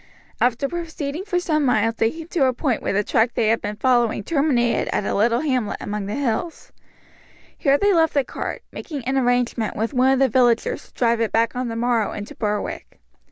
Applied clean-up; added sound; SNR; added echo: none; none; none; none.